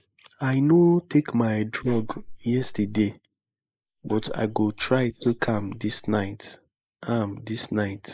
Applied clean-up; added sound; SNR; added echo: neural mask model Resemble Enhance denoiser.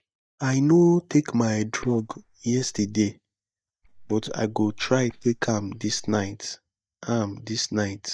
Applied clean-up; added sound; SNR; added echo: neural mask model DeepFilterNet 3.